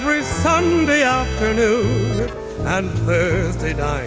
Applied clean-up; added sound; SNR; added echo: none; Keyboard (musical); 17 dB; none.